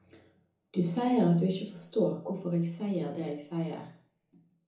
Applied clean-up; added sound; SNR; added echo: none; none; none; reverberation time 0.6 s.